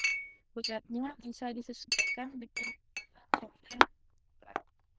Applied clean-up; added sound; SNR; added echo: neural diffusion model UNIVERSE++.